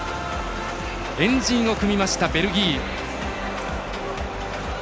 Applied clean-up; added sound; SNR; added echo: none; none; none; none.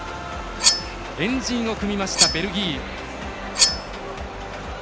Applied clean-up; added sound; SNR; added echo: none; Cutlery, silverware; -2 dB; none.